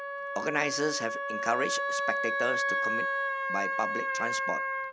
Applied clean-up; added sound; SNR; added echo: none; Wind instrument, woodwind instrument; -3 dB; none.